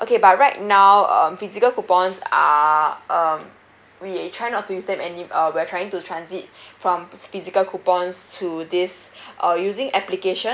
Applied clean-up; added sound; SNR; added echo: none; none; none; none.